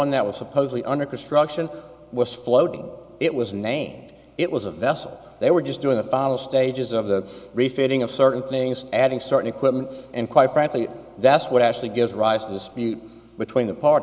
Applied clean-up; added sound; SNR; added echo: none; none; none; none.